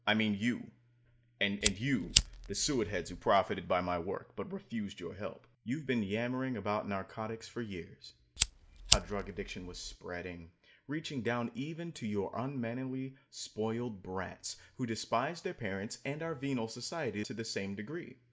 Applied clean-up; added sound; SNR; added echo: none; Fire; -1 dB; none.